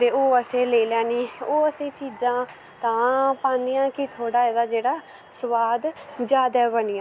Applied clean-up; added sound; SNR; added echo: none; none; none; none.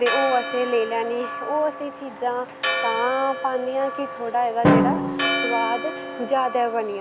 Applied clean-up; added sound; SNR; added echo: none; Drum + Church bell; 2 dB; none.